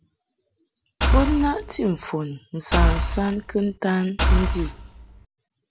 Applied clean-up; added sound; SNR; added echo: none; Engine / Car; -4 dB; none.